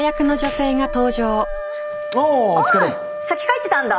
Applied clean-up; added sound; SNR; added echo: none; Wind instrument, woodwind instrument; 8 dB; none.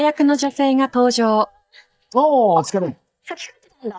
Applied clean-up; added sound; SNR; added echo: neural mask model DeepFilterNet 3.